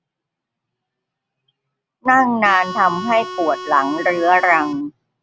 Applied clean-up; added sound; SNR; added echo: none; Harmonica; 10 dB; none.